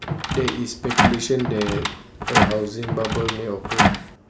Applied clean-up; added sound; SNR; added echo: none; Door; -3 dB; none.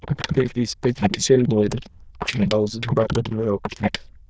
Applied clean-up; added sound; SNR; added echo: neural diffusion model UNIVERSE++.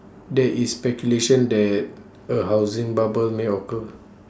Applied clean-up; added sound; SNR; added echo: none; none; none; none.